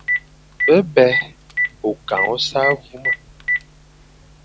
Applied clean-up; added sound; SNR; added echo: none; Telephone; 4 dB; none.